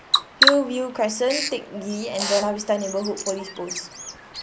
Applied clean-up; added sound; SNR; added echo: none; Bird vocalization, bird call, bird song; 1 dB; none.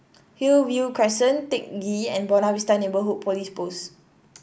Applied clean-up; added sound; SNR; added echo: none; none; none; none.